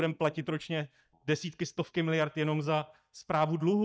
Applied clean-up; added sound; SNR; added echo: neural mask model DeepFilterNet 3.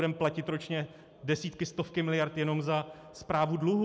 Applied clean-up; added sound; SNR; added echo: none; none; none; none.